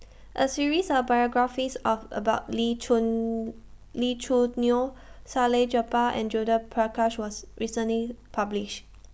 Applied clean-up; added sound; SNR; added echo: none; none; none; none.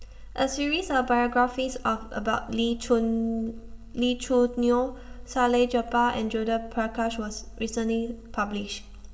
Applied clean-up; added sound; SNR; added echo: none; none; none; reverberation time 1.6 s.